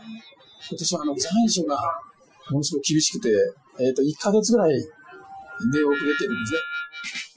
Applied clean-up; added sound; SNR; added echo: classical method Wiener filter.